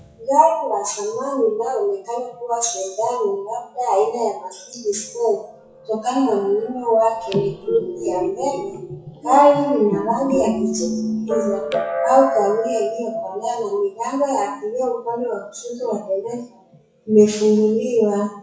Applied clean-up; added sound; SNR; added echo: classical method WPE with log-MMSE.